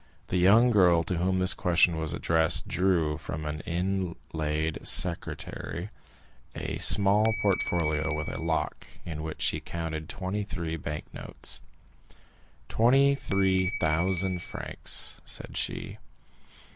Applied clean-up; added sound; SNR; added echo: none; Glass / Bell; 2 dB; none.